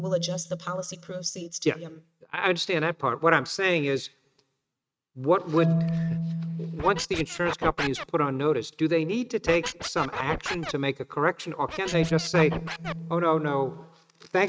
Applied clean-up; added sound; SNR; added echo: neural mask model RNNoise.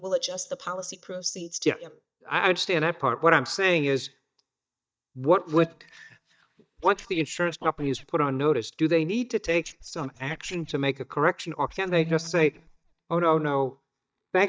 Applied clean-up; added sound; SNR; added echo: neural mask model DeepFilterNet 3.